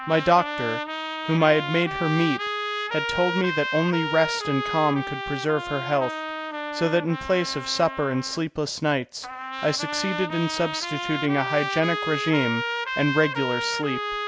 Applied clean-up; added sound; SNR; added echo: none; Trumpet; 5 dB; none.